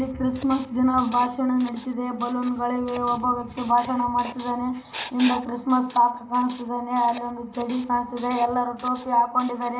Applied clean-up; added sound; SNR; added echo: none; Writing; 18 dB; reverberation time 0.5 s.